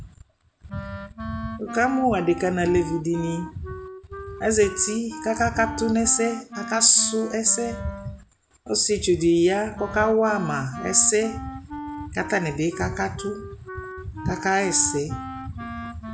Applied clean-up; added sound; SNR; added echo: none; Wind instrument, woodwind instrument; 12 dB; none.